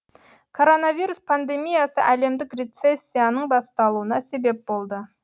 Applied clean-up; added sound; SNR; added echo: none; none; none; none.